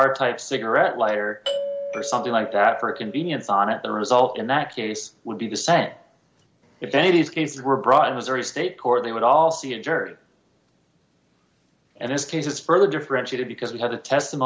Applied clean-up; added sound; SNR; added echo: none; Doorbell; 9 dB; none.